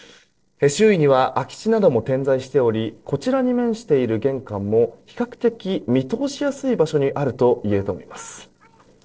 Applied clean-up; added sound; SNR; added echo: neural separator model SepFormer DNS4.